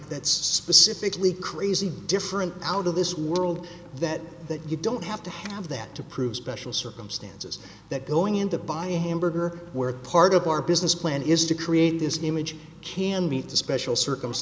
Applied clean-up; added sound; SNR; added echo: none; none; none; none.